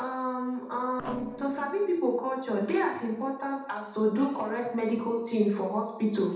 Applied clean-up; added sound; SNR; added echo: neural separator model SepFormer DNS4.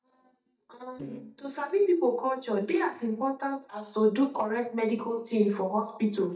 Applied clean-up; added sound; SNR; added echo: neural mask model DeepFilterNet 3.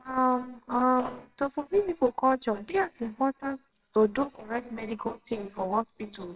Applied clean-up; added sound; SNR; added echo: neural separator model SepFormer WHAMR!.